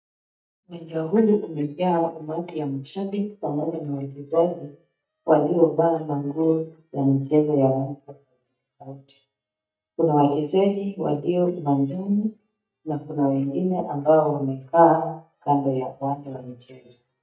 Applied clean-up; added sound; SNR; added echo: neural mask model DeepFilterNet 3.